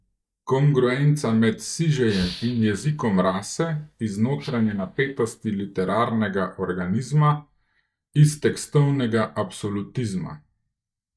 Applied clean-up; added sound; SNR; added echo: neural mask model DeepFilterNet 3.